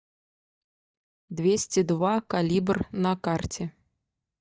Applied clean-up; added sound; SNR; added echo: neural mask model DeepFilterNet 3.